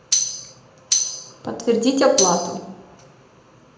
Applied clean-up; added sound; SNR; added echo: none; Tambourine; 0 dB; reverberation time 0.7 s.